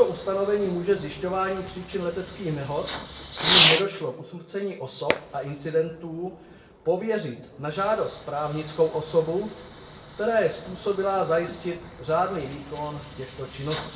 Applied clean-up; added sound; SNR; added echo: none; Fireworks; 4 dB; reverberation time 0.6 s.